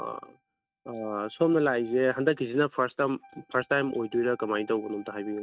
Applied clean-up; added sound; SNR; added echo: neural mask model RNNoise.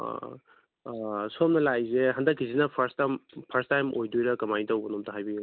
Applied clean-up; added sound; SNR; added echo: none; none; none; none.